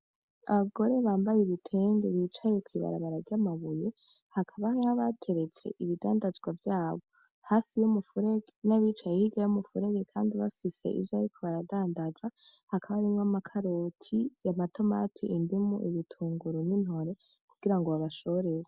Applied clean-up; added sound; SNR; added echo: none; none; none; none.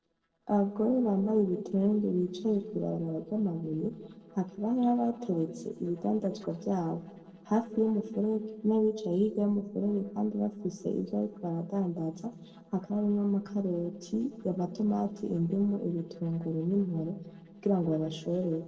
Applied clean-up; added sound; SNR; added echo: neural separator model SepFormer DNS4.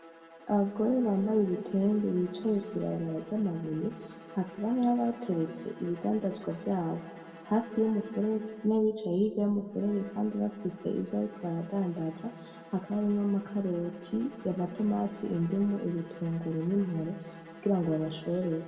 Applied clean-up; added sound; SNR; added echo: none; Bowed string instrument; 19 dB; reverberation time 1.4 s.